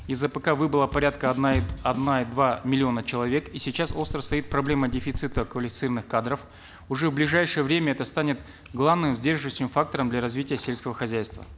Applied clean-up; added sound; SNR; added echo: none; Bass drum / Snare drum / Drum kit + Knock; 11 dB; none.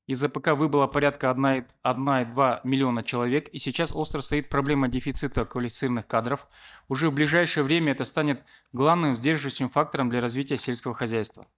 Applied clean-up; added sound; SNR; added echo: neural mask model DeepFilterNet 3.